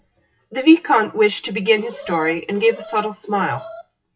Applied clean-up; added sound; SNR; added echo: classical method WPE with log-MMSE.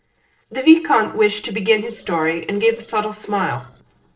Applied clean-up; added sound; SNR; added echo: neural separator model SepFormer DNS4.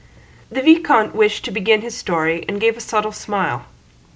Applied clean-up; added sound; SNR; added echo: none; none; none; none.